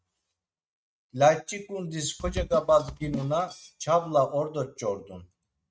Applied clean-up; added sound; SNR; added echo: neural mask model RNNoise.